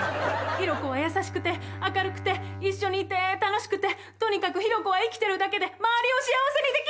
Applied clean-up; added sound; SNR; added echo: none; Bowed string instrument; 14 dB; none.